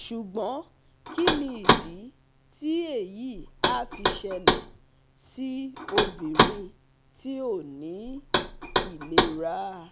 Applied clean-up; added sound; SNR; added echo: none; Knock; -4 dB; none.